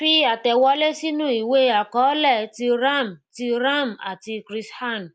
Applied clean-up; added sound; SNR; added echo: none; none; none; none.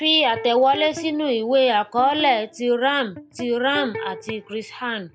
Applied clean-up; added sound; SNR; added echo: none; Electric guitar; 16 dB; none.